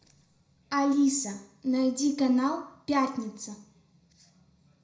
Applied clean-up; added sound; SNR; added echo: none; none; none; reverberation time 0.5 s.